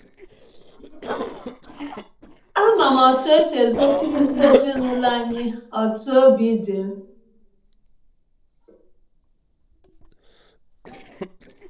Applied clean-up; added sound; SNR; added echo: neural separator model SepFormer DNS4.